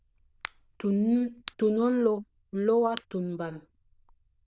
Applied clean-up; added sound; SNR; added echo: neural diffusion model UNIVERSE++.